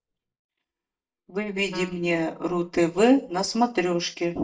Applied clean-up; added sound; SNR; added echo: neural mask model DeepFilterNet 3.